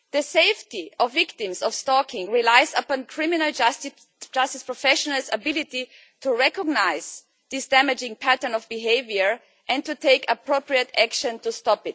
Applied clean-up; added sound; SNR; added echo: none; none; none; none.